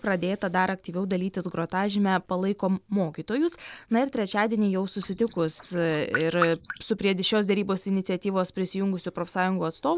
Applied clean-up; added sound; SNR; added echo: neural mask model Resemble Enhance denoiser.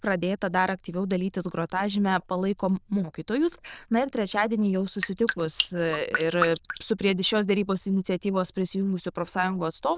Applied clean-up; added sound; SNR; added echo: neural diffusion model UNIVERSE++.